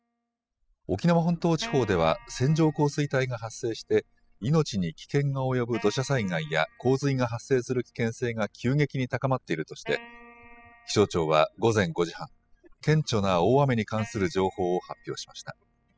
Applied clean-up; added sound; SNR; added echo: classical method spectral subtraction.